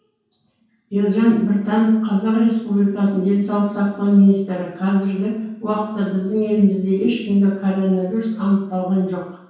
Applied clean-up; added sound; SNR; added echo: none; none; none; reverberation time 0.6 s.